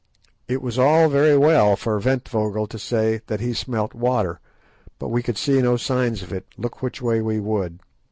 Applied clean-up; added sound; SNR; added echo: none; none; none; none.